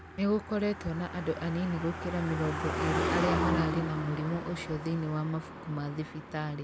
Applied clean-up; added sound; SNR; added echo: none; Car passing by; 3 dB; none.